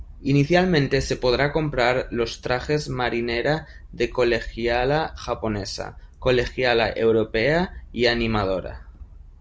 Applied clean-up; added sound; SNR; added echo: none; none; none; none.